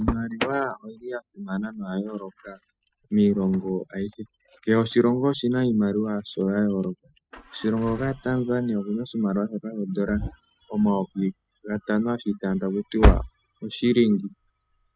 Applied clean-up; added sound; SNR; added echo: classical method spectral subtraction.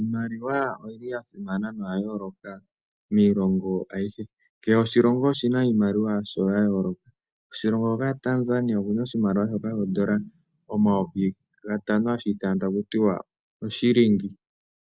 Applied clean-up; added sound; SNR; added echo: none; none; none; none.